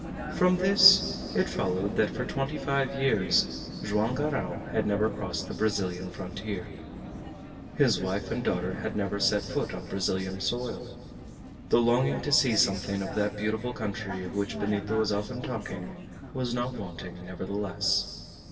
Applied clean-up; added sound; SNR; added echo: none; Vehicle; 10 dB; reverberation time 1.9 s.